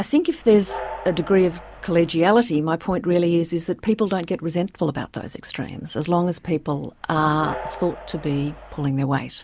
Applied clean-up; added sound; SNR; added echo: none; Train; 15 dB; none.